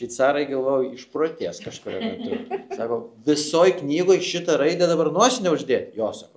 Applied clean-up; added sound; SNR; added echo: none; none; none; none.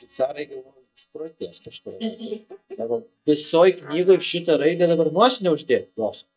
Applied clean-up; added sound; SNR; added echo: neural mask model DeepFilterNet 3.